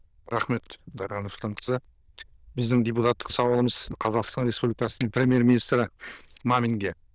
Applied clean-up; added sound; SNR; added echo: neural diffusion model UNIVERSE++.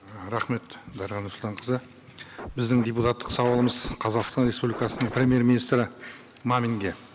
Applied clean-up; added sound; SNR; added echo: none; Scratching (performance technique); 12 dB; none.